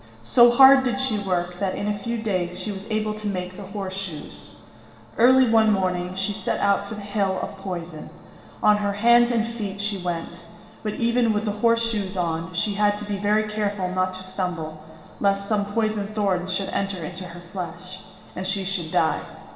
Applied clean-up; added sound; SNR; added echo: none; none; none; reverberation time 2.0 s.